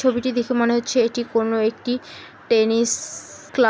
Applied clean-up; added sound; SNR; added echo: none; none; none; none.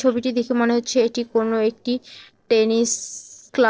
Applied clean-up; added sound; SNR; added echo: neural separator model SepFormer DNS4.